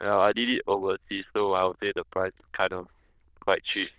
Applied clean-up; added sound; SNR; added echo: neural diffusion model UNIVERSE++.